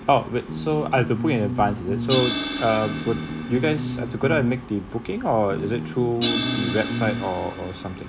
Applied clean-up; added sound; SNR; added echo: none; Crash cymbal + Bass guitar; 5 dB; none.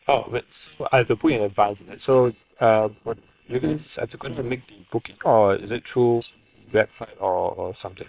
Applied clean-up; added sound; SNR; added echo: neural separator model SepFormer WHAM!.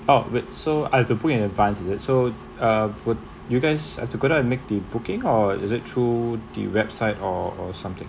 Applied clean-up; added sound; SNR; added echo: none; none; none; none.